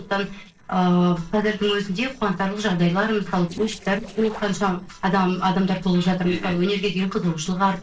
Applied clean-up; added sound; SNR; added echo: neural separator model SepFormer DNS4.